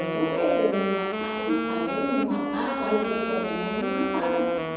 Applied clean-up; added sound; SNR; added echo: none; Wind instrument, woodwind instrument; 0 dB; reverberation time 1.1 s.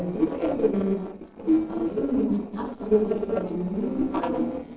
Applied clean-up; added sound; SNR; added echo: neural separator model SepFormer DNS4.